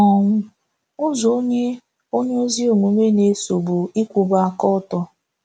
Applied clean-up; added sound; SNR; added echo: none; none; none; none.